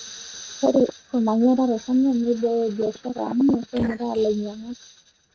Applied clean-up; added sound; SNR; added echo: neural mask model RNNoise.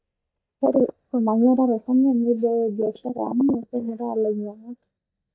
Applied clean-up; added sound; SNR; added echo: neural mask model DeepFilterNet 3.